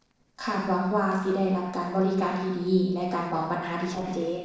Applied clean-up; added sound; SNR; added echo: neural separator model SepFormer DNS4.